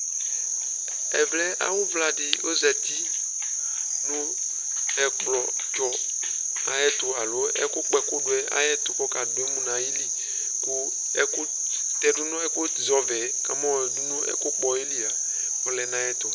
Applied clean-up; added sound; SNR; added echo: none; none; none; none.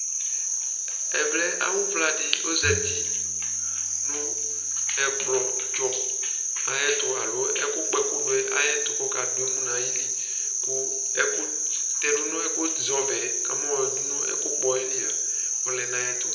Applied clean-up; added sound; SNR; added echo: none; Bowed string instrument; 16 dB; reverberation time 0.7 s.